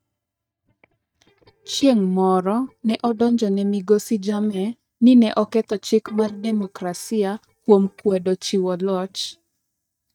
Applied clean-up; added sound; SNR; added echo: neural mask model DeepFilterNet 3.